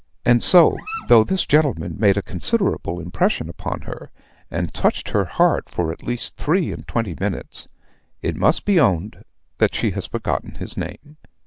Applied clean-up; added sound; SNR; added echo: none; Dog; 15 dB; none.